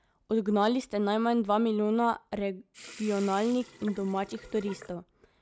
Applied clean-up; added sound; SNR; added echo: none; Sink (filling or washing) / Water tap, faucet; 18 dB; none.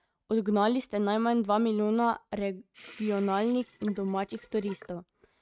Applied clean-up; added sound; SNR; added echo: neural mask model RNNoise.